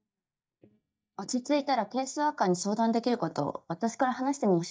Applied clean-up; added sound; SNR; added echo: neural mask model DeepFilterNet 3.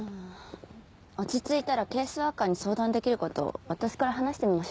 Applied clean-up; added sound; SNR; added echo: none; none; none; none.